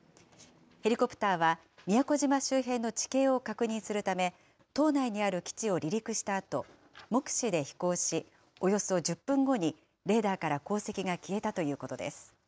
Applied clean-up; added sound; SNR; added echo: none; none; none; none.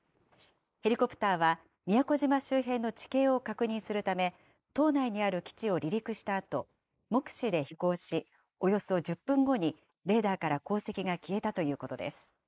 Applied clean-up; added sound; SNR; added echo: neural mask model Resemble Enhance denoiser.